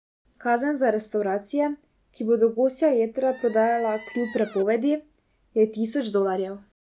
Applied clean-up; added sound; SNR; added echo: none; Squeak; 17 dB; none.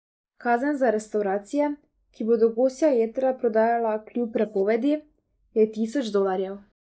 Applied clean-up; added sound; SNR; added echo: neural mask model Resemble Enhance denoiser.